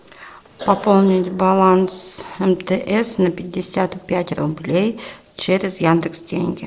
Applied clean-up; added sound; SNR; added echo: neural separator model SepFormer DNS4.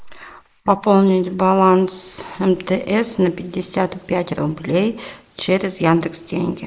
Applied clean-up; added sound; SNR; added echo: neural mask model Resemble Enhance denoiser.